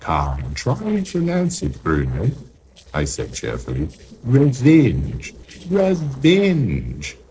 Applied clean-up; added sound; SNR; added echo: neural separator model SepFormer DNS4.